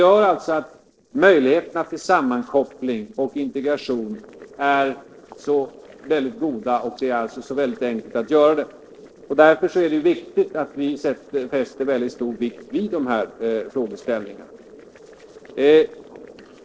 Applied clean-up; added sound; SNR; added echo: neural separator model SepFormer DNS4.